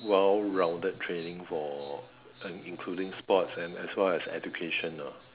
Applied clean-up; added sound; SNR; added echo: none; none; none; none.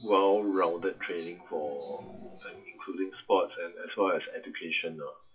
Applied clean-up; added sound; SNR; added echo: classical method WPE with log-MMSE.